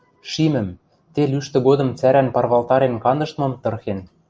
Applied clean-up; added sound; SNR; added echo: none; none; none; none.